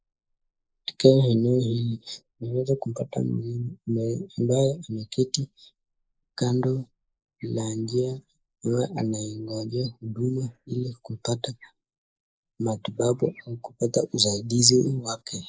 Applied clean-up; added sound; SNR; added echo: neural mask model Resemble Enhance denoiser.